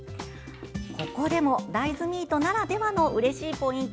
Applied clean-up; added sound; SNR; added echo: none; none; none; none.